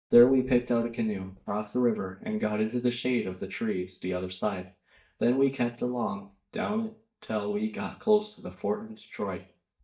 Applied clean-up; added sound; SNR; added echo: neural mask model DeepFilterNet 3.